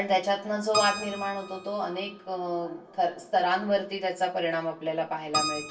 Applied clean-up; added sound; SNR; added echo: none; Keyboard (musical); 9 dB; reverberation time 0.2 s.